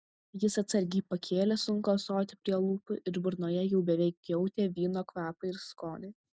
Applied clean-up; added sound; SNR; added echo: none; none; none; none.